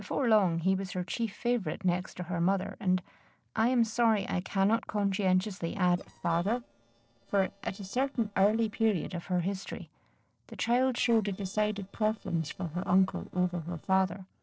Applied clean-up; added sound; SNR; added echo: neural separator model SepFormer DNS4.